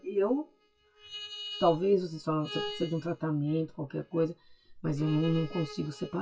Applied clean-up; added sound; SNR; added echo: classical method WPE with log-MMSE.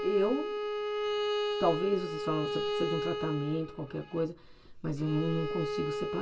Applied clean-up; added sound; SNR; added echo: none; Bowed string instrument; 1 dB; reverberation time 0.1 s.